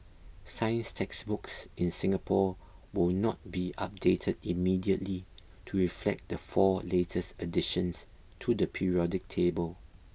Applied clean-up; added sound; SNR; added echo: none; none; none; none.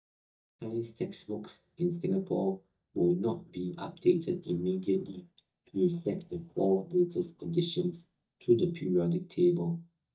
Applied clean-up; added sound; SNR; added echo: neural mask model DeepFilterNet 3.